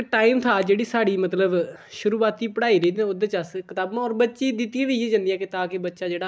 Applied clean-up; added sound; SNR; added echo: none; none; none; none.